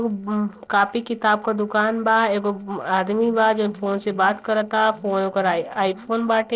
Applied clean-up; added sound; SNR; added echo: neural separator model SepFormer DNS4.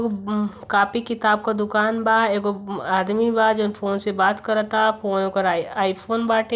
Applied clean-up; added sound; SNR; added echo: none; none; none; none.